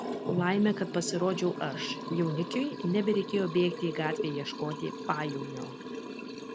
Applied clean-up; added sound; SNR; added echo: none; Liquid; 7 dB; none.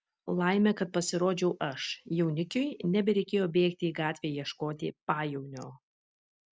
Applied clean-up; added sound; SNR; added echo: none; none; none; none.